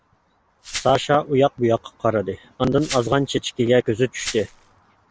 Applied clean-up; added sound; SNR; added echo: none; Glass; 14 dB; none.